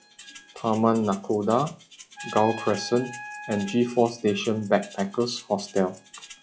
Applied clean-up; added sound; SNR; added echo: classical method log-MMSE.